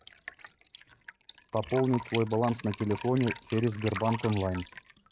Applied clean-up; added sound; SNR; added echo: neural mask model RNNoise.